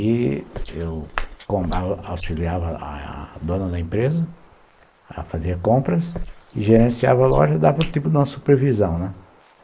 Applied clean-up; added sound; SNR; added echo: neural mask model Resemble Enhance denoiser.